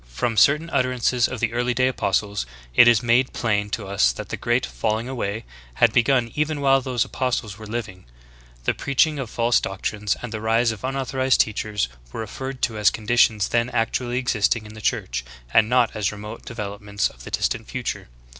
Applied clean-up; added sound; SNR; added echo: none; none; none; none.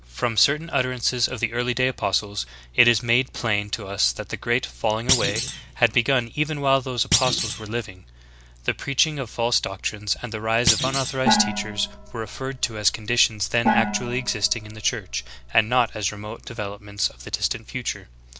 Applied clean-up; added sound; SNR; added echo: none; Gong + Thump, thud; 3 dB; none.